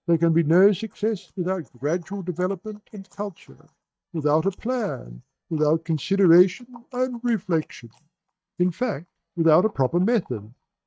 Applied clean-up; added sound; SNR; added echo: neural mask model DeepFilterNet 3.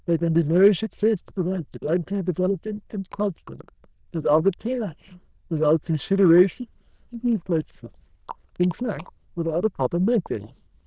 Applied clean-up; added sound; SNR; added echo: neural diffusion model UNIVERSE++.